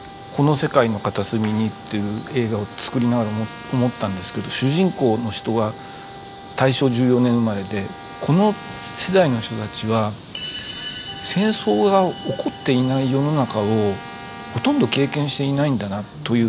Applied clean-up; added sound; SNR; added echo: none; Wind instrument, woodwind instrument + Trumpet; 19 dB; none.